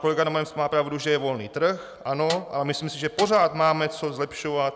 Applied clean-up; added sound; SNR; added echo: none; Snare drum; 14 dB; none.